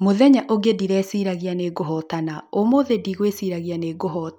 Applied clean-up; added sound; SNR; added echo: none; none; none; none.